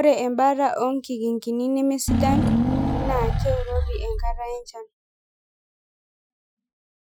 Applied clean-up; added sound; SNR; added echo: classical method Wiener filter.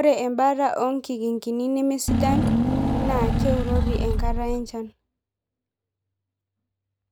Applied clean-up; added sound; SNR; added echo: none; Engine / Car; -4 dB; none.